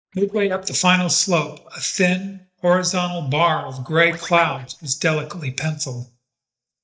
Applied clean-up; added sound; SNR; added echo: neural mask model DeepFilterNet 3.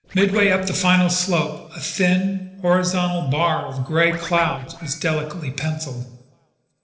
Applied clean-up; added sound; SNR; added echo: neural separator model SepFormer DNS4.